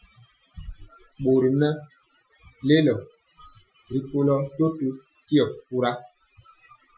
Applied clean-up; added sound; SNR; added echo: classical method Wiener filter.